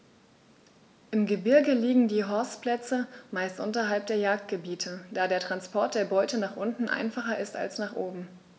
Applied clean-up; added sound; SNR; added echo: none; none; none; none.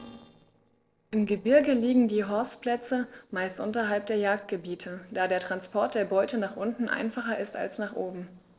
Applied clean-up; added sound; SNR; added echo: neural separator model SepFormer DNS4.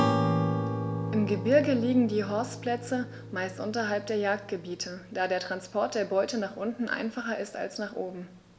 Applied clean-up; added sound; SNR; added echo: none; Acoustic guitar / Strum; 4 dB; none.